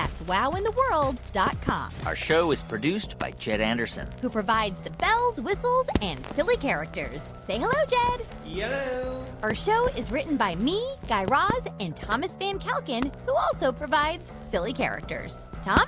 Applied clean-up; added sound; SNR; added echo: none; Crackle; 12 dB; none.